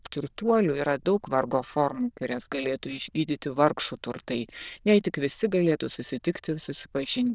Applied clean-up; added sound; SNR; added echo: neural diffusion model UNIVERSE++.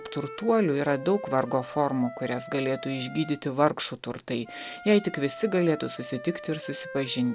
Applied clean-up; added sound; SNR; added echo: none; Wind instrument, woodwind instrument; 14 dB; none.